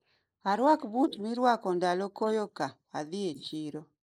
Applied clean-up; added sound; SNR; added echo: neural mask model Resemble Enhance denoiser.